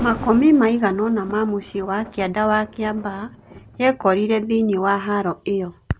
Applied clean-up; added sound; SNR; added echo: none; Thunder; 19 dB; none.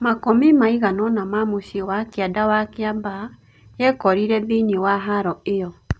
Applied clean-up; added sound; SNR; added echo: none; none; none; none.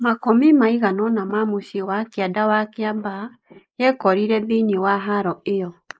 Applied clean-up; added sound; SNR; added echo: neural mask model Resemble Enhance denoiser.